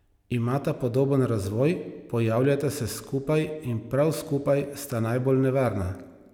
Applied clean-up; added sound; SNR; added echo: none; none; none; none.